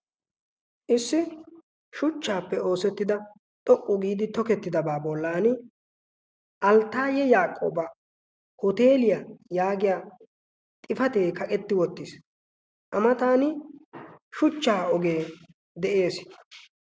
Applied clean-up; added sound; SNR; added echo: none; none; none; none.